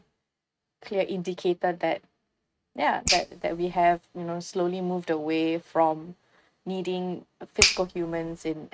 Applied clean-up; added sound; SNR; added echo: neural mask model RNNoise.